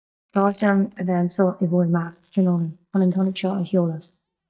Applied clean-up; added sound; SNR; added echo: neural mask model DeepFilterNet 3.